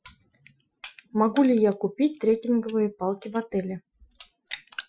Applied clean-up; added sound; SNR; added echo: classical method Wiener filter.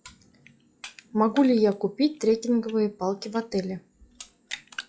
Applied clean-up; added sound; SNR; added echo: classical method log-MMSE.